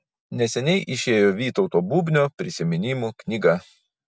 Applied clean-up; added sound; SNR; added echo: none; none; none; none.